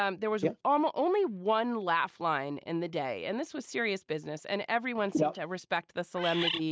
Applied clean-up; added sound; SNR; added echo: neural mask model RNNoise.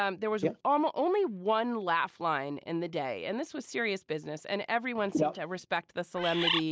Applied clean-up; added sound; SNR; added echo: none; Bird; 0 dB; none.